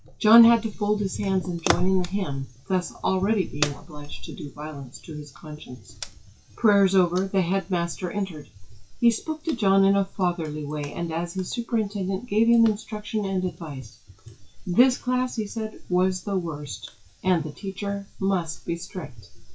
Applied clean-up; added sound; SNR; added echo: classical method WPE with log-MMSE.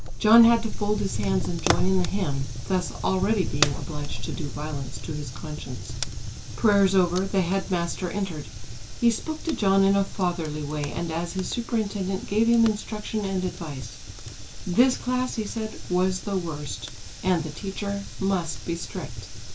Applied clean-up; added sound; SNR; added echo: none; Fire; 4 dB; reverberation time 0.2 s.